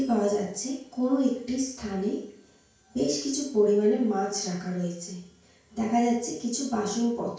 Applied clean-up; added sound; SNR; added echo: none; none; none; reverberation time 0.5 s.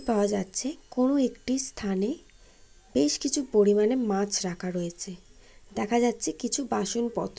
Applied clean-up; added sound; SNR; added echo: none; none; none; none.